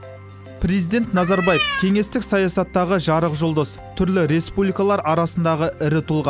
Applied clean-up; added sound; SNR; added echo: none; Cat; 5 dB; none.